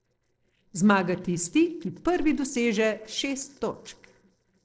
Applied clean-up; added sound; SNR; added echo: neural separator model SepFormer DNS4.